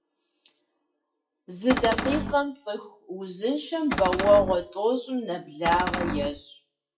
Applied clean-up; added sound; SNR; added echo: classical method WPE with log-MMSE.